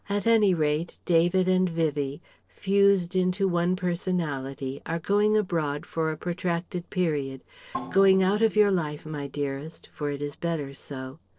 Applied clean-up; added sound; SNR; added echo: neural separator model SepFormer DNS4.